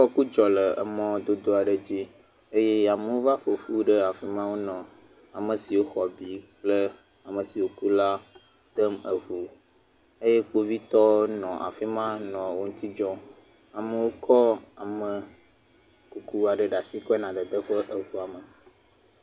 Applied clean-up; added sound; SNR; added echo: none; none; none; none.